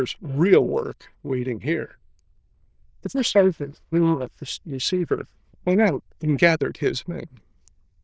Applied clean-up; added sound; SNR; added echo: neural diffusion model UNIVERSE++.